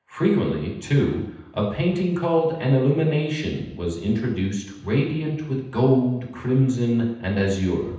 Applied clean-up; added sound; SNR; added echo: none; none; none; reverberation time 0.9 s.